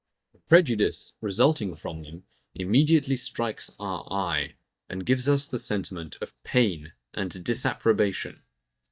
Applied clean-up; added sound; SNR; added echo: neural mask model DeepFilterNet 3.